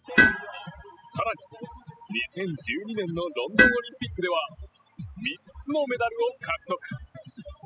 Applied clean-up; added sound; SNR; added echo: classical method spectral subtraction.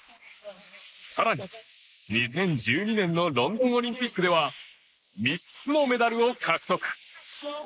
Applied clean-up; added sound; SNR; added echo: neural mask model Resemble Enhance denoiser.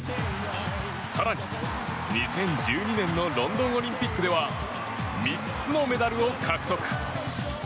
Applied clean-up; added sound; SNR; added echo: none; none; none; none.